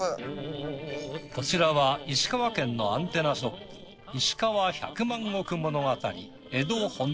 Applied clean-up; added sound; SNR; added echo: neural separator model SepFormer DNS4.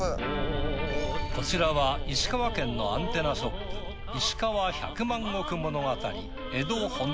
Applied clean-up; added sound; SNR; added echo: none; Thunder; 5 dB; none.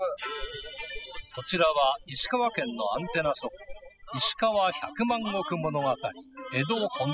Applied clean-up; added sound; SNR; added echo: classical method spectral subtraction.